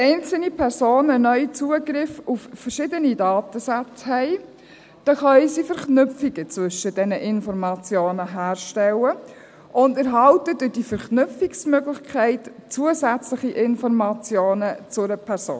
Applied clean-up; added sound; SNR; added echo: none; none; none; none.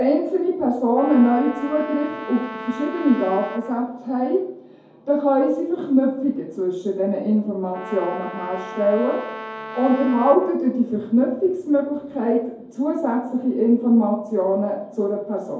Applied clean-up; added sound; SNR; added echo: none; Brass instrument; 13 dB; reverberation time 2.3 s.